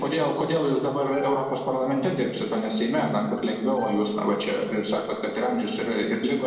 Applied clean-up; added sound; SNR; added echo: neural separator model SepFormer DNS4.